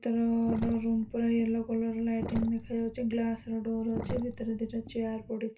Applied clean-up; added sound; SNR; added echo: none; Sink (filling or washing); 11 dB; reverberation time 0.2 s.